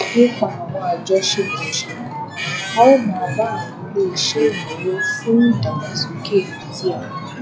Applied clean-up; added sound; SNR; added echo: classical method log-MMSE.